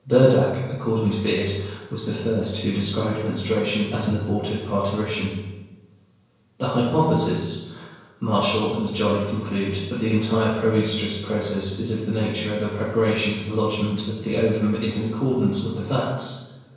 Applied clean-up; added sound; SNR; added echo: none; none; none; reverberation time 1.0 s.